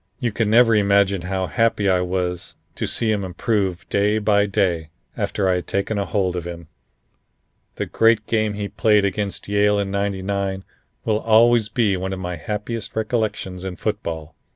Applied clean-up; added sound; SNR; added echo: none; none; none; none.